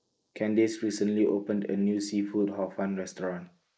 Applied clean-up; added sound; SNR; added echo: neural mask model Resemble Enhance denoiser.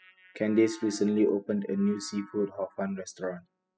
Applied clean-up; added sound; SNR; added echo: classical method spectral subtraction.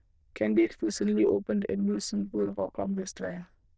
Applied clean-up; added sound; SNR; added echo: neural diffusion model UNIVERSE++.